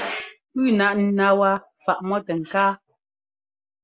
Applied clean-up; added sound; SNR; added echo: none; none; none; none.